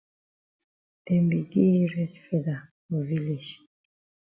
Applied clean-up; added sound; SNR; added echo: none; none; none; none.